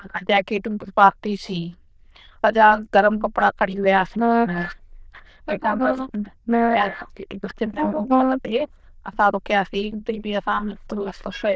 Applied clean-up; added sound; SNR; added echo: neural diffusion model UNIVERSE++.